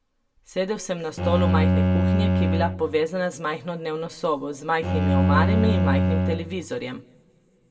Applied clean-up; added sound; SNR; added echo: none; Bowed string instrument; -5 dB; reverberation time 1.4 s.